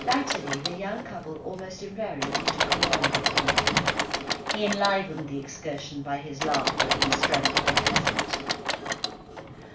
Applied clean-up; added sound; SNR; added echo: none; Engine / Mechanisms; -5 dB; reverberation time 0.4 s.